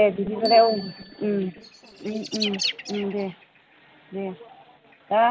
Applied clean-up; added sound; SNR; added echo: none; Bicycle bell + Bird; 11 dB; none.